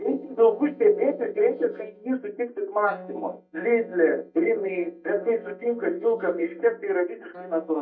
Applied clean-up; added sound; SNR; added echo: neural mask model DeepFilterNet 3.